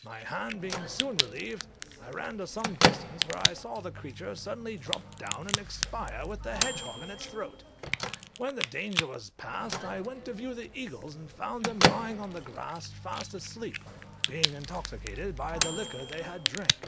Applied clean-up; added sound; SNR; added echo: none; Crack + Microwave oven / Bell; -4 dB; none.